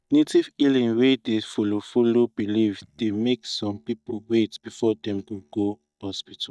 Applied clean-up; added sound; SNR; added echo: neural mask model DeepFilterNet 3.